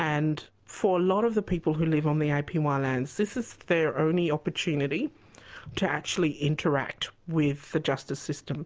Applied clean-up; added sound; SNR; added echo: none; none; none; none.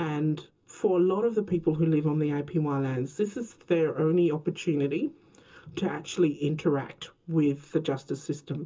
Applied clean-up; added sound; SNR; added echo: none; none; none; reverberation time 0.2 s.